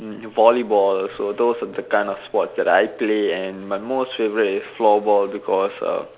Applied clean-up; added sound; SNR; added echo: none; none; none; none.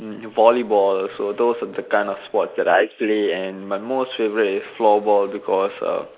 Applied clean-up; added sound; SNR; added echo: neural mask model Resemble Enhance denoiser.